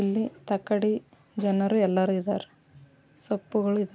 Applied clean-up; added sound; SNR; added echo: none; none; none; none.